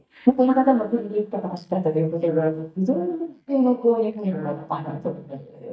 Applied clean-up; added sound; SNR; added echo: neural mask model DeepFilterNet 3.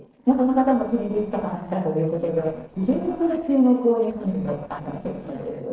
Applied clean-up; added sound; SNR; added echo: neural separator model SepFormer DNS4.